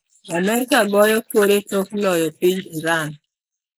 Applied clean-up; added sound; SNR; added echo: neural mask model Resemble Enhance denoiser.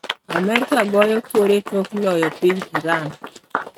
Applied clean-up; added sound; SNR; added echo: neural mask model RNNoise.